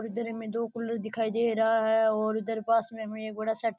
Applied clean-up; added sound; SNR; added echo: none; none; none; none.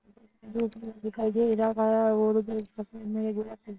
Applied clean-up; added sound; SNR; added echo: neural separator model SepFormer WHAMR!.